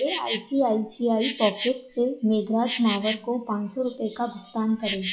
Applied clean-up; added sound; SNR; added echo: classical method log-MMSE.